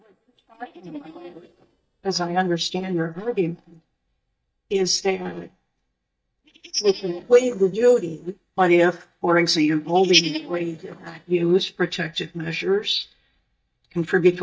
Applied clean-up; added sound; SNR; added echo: neural mask model DeepFilterNet 3.